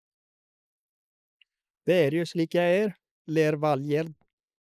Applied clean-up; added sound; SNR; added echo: neural mask model Resemble Enhance denoiser.